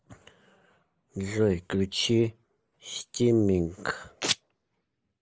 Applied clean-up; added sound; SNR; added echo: neural mask model Resemble Enhance denoiser.